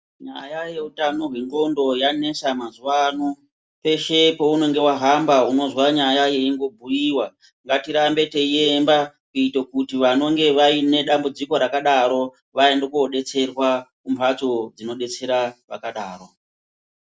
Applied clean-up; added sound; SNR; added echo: none; none; none; none.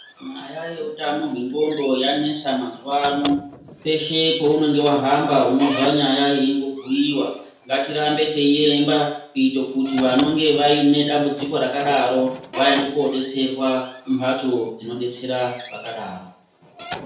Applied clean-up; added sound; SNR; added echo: none; Squeak / Slam; 15 dB; reverberation time 0.5 s.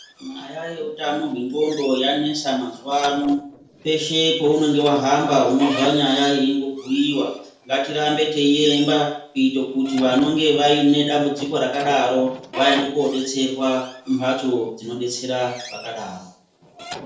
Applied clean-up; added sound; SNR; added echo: neural separator model SepFormer DNS4.